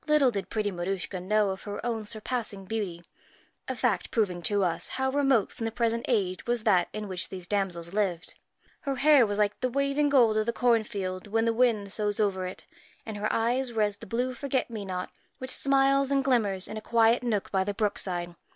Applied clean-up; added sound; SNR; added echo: none; none; none; none.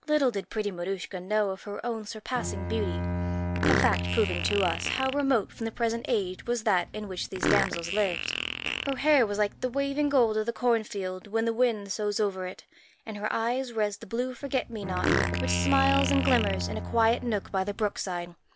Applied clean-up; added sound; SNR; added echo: none; Bowed string instrument + Fart; 3 dB; none.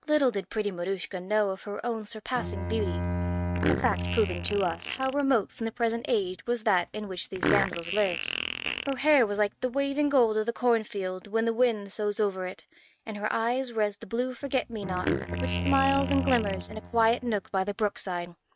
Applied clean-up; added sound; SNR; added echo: neural mask model RNNoise.